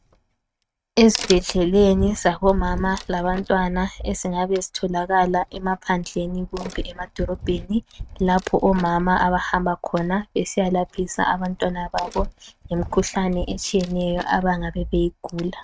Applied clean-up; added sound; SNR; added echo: neural mask model RNNoise.